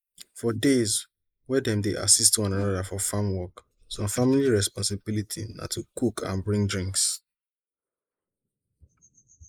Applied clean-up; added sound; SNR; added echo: neural mask model Resemble Enhance denoiser.